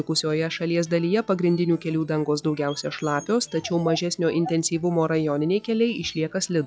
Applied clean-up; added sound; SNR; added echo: classical method log-MMSE.